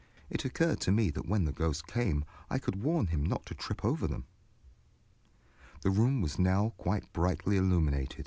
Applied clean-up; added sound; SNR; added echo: none; none; none; none.